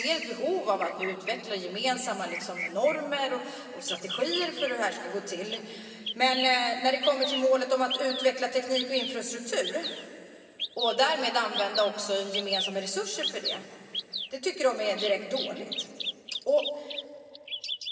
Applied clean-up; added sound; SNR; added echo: none; Bird vocalization, bird call, bird song; 8 dB; reverberation time 2.6 s.